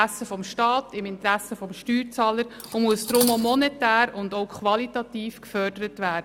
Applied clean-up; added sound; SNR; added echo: none; Cutlery, silverware; 12 dB; none.